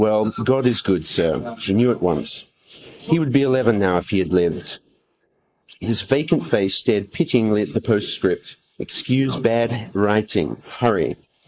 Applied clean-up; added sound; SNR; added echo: neural mask model Resemble Enhance denoiser.